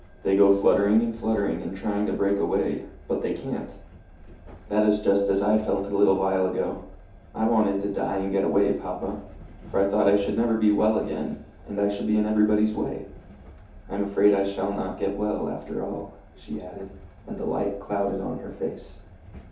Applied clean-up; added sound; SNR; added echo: none; Train; 20 dB; reverberation time 0.5 s.